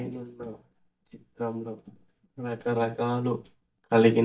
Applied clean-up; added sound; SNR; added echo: neural mask model DeepFilterNet 3.